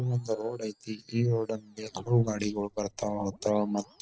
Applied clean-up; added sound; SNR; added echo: neural separator model SepFormer DNS4.